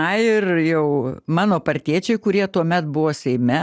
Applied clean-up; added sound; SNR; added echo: none; none; none; none.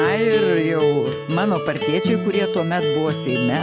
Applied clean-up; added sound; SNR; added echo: none; Acoustic guitar; 0 dB; none.